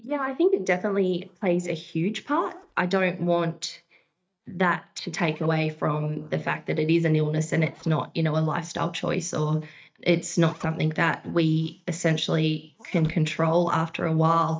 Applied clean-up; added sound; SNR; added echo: neural mask model DeepFilterNet 3.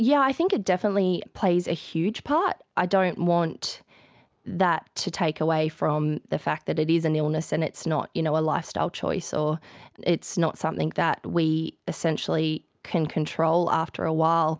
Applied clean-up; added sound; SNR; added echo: none; none; none; none.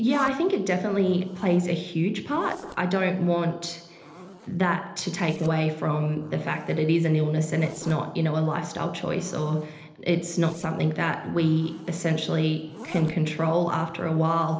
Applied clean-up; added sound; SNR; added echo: neural separator model SepFormer DNS4.